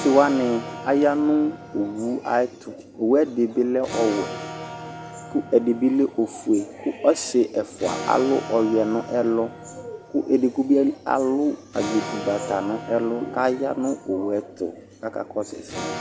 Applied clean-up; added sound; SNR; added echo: none; Electric guitar / Acoustic guitar; 14 dB; none.